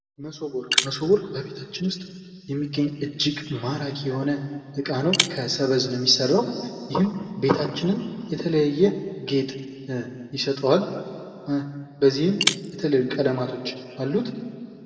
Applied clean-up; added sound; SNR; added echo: none; Shatter; 6 dB; reverberation time 2.1 s.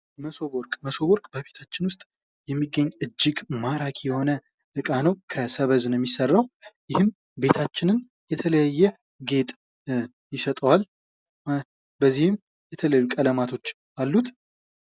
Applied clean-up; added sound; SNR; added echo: none; none; none; none.